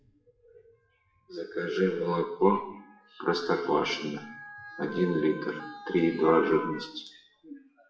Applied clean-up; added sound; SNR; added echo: classical method WPE with log-MMSE.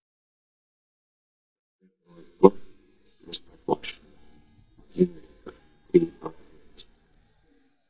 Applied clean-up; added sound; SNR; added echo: neural mask model DeepFilterNet 3.